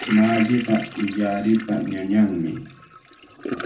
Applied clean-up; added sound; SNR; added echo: none; Toilet flush / Gurgling; 13 dB; reverberation time 0.4 s.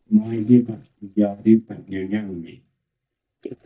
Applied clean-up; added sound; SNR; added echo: neural mask model DeepFilterNet 3.